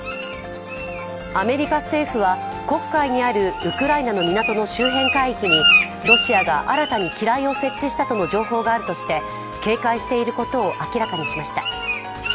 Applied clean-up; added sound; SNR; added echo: none; Bird; 4 dB; none.